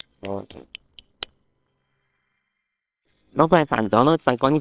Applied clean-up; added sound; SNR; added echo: neural separator model SepFormer WHAMR!.